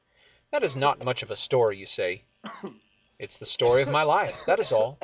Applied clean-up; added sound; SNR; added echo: none; Cough; 14 dB; none.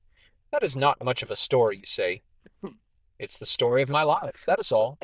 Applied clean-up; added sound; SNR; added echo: neural diffusion model UNIVERSE++.